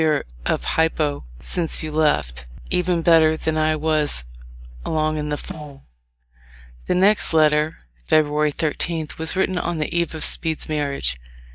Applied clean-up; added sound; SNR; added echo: neural mask model DeepFilterNet 3.